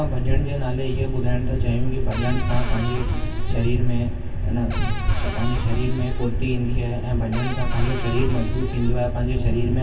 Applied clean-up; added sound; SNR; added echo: none; Cupboard open or close / Door; 14 dB; reverberation time 0.1 s.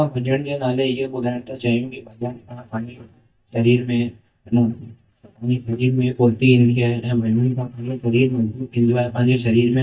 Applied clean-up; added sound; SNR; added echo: neural mask model DeepFilterNet 3.